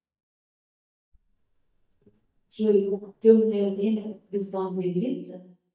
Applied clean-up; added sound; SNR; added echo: neural mask model DeepFilterNet 3.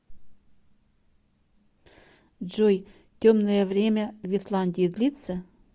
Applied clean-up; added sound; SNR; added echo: none; none; none; none.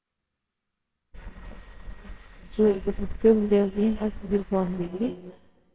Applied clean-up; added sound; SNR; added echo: neural separator model SepFormer WHAMR!.